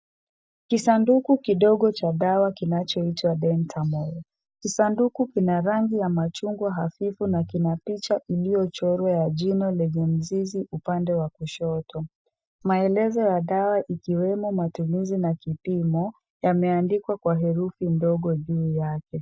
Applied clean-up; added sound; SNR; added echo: neural mask model DeepFilterNet 3.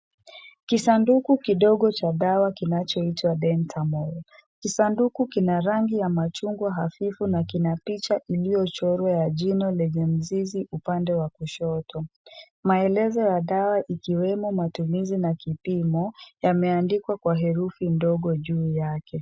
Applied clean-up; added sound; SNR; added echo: none; none; none; none.